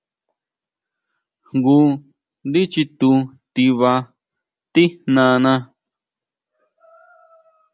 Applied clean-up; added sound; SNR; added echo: none; none; none; none.